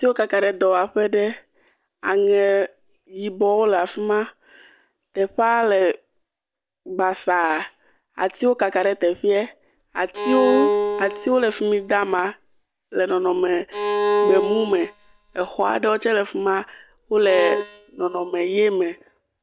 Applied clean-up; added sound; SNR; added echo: neural mask model DeepFilterNet 3.